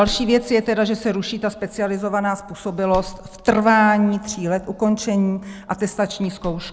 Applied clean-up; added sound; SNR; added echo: none; Door; 20 dB; none.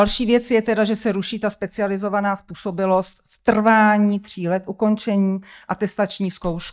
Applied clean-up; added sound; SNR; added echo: neural mask model DeepFilterNet 3.